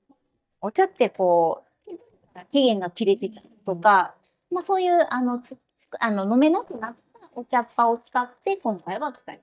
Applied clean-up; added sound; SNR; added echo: neural mask model DeepFilterNet 3.